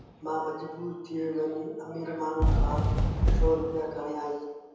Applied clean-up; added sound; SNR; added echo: none; Fireworks; -3 dB; reverberation time 1.1 s.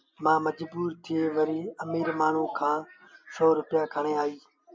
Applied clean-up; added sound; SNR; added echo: none; none; none; none.